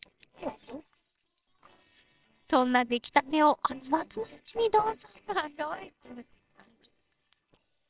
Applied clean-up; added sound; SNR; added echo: neural separator model SepFormer WHAMR!.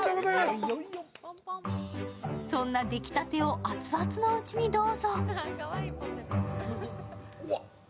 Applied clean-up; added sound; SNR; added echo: none; none; none; none.